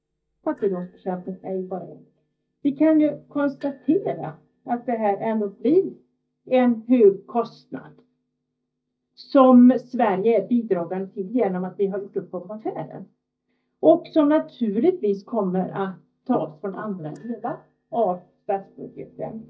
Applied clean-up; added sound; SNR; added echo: neural mask model DeepFilterNet 3.